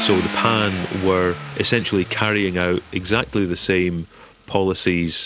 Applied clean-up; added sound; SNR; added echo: none; Car; 12 dB; none.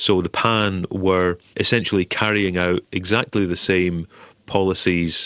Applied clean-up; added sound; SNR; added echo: none; none; none; none.